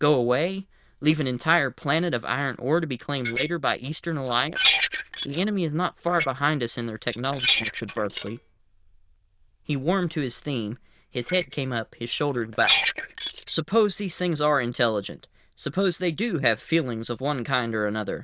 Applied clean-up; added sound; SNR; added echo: neural diffusion model UNIVERSE++.